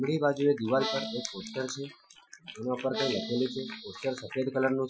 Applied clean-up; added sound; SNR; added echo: classical method Wiener filter.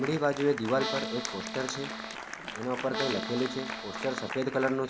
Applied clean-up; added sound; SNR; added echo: none; Applause + Accordion; 6 dB; none.